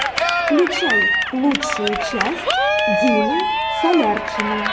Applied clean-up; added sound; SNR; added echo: none; Cheering; -2 dB; none.